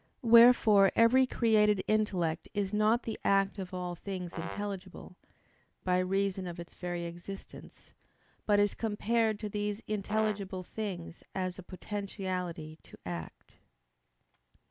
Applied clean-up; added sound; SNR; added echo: none; Brass instrument; 13 dB; none.